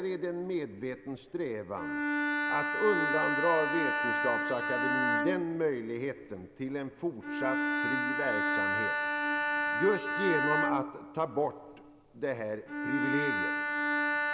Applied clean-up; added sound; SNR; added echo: none; Bowed string instrument; -2 dB; none.